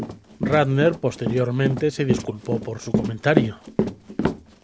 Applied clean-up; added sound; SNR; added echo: none; Run; 3 dB; none.